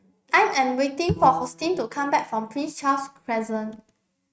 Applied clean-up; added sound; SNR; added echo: neural mask model RNNoise.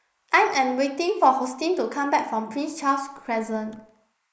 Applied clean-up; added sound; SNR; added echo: neural mask model Resemble Enhance denoiser.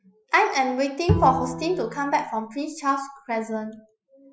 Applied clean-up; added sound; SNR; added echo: classical method Wiener filter.